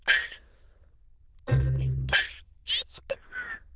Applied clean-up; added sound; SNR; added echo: neural diffusion model UNIVERSE++.